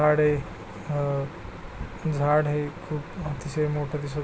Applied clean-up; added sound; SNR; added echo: none; none; none; none.